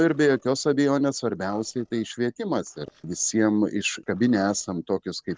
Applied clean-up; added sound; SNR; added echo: neural separator model SepFormer DNS4.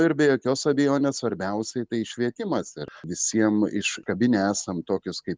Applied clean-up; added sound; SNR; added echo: none; none; none; none.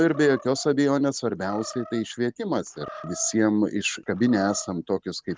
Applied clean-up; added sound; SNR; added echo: none; Animal; 19 dB; none.